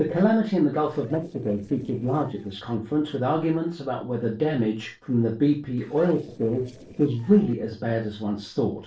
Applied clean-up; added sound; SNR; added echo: neural separator model SepFormer DNS4.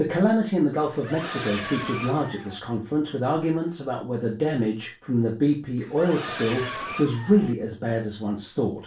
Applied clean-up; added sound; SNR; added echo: none; Accelerating, revving, vroom; 10 dB; reverberation time 0.3 s.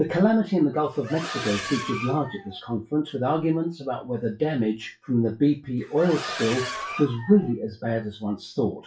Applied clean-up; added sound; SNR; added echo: classical method WPE with log-MMSE.